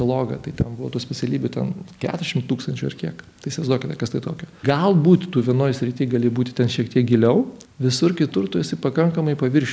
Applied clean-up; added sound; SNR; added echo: none; none; none; none.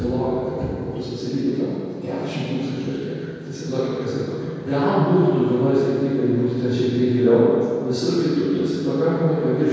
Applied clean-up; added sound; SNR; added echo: none; none; none; reverberation time 2.2 s.